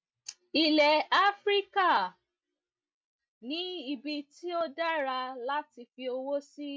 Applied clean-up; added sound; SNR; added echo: none; none; none; none.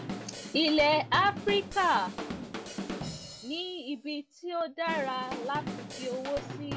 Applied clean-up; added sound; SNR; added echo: none; Drum / Drum kit; 9 dB; none.